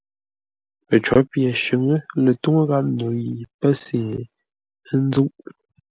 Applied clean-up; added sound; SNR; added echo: none; none; none; none.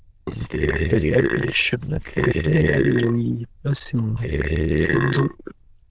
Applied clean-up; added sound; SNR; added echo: neural diffusion model UNIVERSE++.